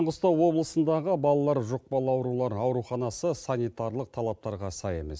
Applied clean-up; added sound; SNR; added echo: none; none; none; none.